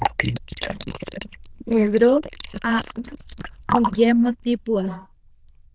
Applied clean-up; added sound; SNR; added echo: neural diffusion model UNIVERSE++.